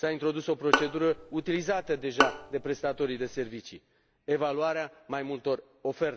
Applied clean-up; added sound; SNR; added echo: none; Bowed string instrument; 1 dB; none.